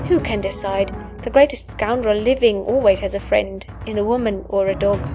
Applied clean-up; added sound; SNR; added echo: none; Drum; 12 dB; none.